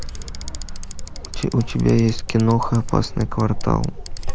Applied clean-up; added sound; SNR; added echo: none; Bicycle; 5 dB; none.